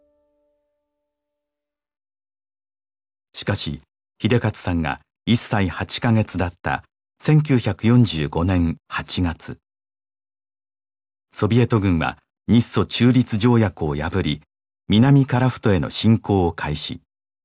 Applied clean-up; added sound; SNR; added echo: none; none; none; none.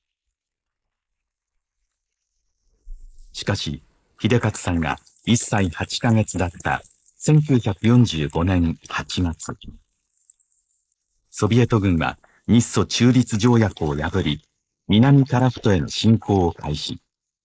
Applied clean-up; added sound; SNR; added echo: neural mask model Resemble Enhance denoiser.